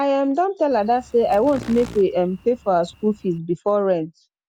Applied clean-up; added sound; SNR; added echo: none; Insect; 20 dB; none.